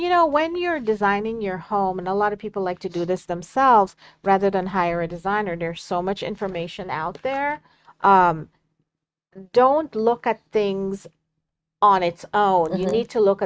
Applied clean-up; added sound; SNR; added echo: neural mask model RNNoise.